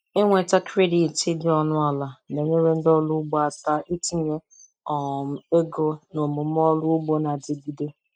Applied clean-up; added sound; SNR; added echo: neural mask model DeepFilterNet 3.